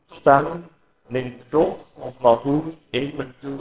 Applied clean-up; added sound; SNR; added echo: neural separator model SepFormer WHAMR!.